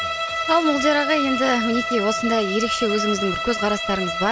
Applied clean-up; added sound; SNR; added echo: none; Bowed string instrument; 3 dB; none.